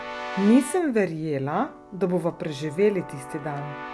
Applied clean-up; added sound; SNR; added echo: none; Keyboard (musical) / Brass instrument; 13 dB; none.